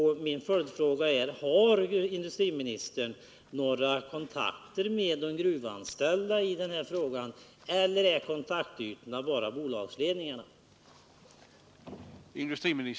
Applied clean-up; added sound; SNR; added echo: none; none; none; none.